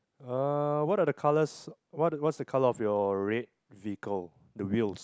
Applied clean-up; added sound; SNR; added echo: none; none; none; none.